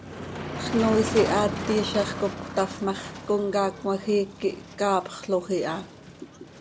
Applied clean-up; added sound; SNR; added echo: none; Motor vehicle (road); 8 dB; none.